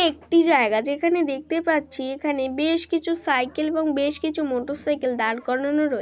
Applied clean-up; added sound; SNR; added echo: none; none; none; none.